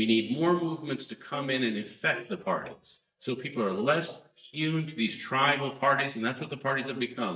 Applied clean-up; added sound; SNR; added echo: neural mask model DeepFilterNet 3.